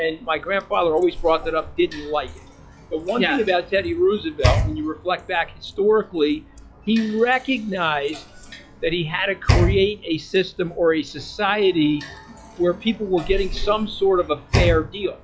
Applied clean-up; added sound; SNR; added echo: classical method log-MMSE.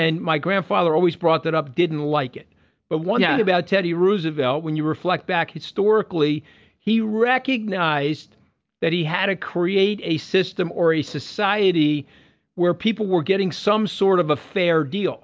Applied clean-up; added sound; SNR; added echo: none; none; none; none.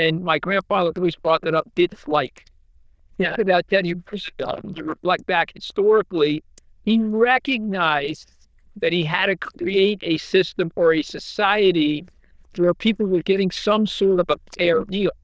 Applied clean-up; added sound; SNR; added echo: neural diffusion model UNIVERSE++.